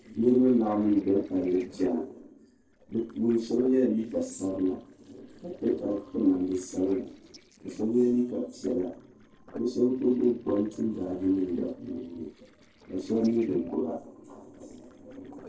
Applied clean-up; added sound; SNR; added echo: neural separator model SepFormer DNS4.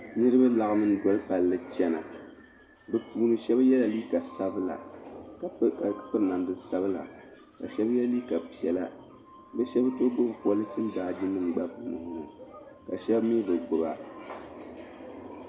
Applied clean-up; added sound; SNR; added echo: none; none; none; none.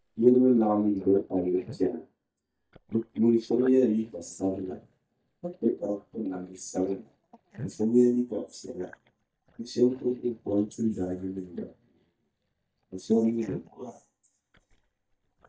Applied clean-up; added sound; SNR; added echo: neural mask model DeepFilterNet 3.